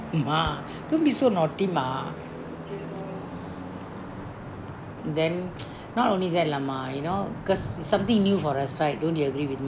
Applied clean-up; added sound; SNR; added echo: none; Traffic noise, roadway noise / Vehicle horn, car horn, honking; 10 dB; none.